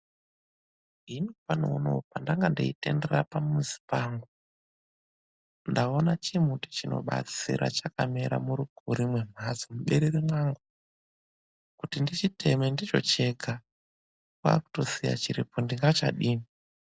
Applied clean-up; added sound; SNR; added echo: none; none; none; none.